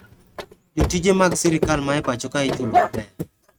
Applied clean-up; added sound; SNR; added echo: neural mask model RNNoise.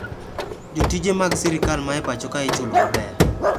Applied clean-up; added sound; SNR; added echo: none; Printer + Dog; -2 dB; none.